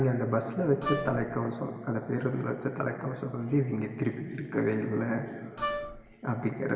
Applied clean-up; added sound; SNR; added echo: none; Wind instrument, woodwind instrument; 5 dB; reverberation time 2.6 s.